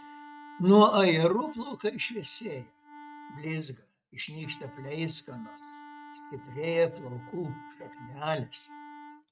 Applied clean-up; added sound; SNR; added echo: neural mask model RNNoise.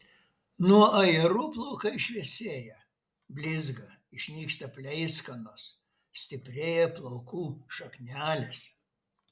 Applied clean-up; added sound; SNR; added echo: none; none; none; none.